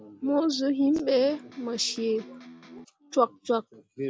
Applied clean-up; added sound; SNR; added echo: none; Electric guitar; 20 dB; none.